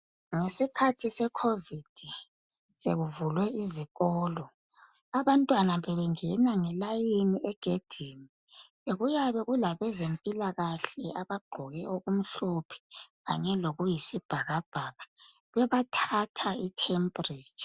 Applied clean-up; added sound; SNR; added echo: none; none; none; none.